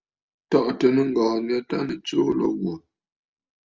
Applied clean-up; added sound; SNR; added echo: none; none; none; none.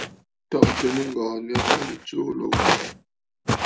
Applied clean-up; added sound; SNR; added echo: none; Walk, footsteps; -4 dB; none.